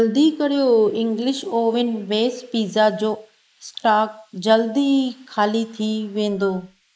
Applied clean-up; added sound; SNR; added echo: neural mask model Resemble Enhance denoiser.